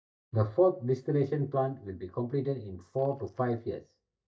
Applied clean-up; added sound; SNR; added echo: neural mask model DeepFilterNet 3.